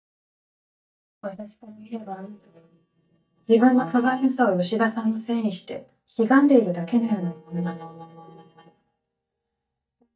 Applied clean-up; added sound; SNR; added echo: neural mask model DeepFilterNet 3.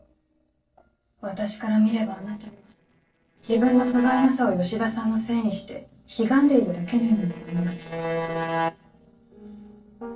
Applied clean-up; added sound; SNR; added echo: neural separator model SepFormer DNS4.